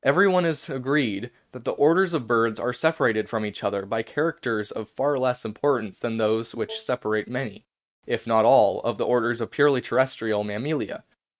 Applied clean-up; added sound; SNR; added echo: neural mask model RNNoise.